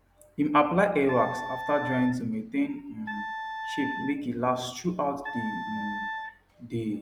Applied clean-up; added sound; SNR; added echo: none; Wind instrument, woodwind instrument; 8 dB; none.